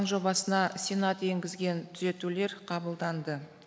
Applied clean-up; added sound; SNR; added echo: none; none; none; none.